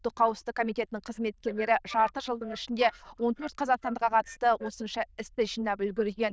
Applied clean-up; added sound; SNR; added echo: neural diffusion model UNIVERSE++.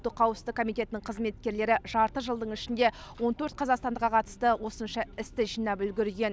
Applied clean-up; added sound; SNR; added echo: none; none; none; none.